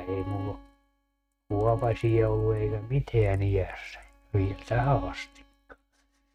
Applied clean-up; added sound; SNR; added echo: neural mask model RNNoise.